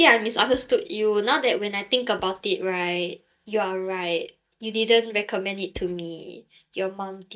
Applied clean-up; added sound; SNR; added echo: neural mask model DeepFilterNet 3.